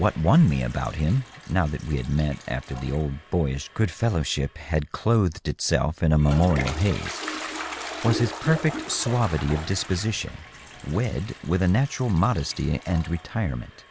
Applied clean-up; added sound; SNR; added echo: none; Toilet flush; 13 dB; none.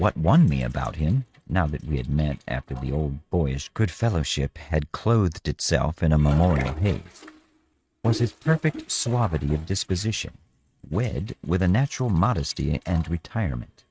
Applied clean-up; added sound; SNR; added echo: neural mask model RNNoise.